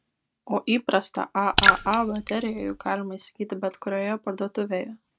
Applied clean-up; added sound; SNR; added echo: neural mask model RNNoise.